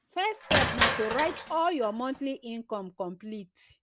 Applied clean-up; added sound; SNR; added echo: none; Crushing; 1 dB; none.